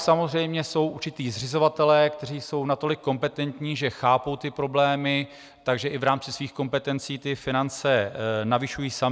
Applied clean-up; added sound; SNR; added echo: none; none; none; none.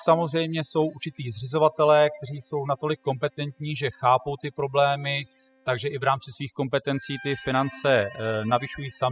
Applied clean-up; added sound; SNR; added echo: classical method spectral subtraction.